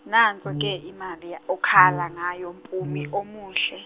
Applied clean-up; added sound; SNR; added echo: none; Brass instrument; 11 dB; none.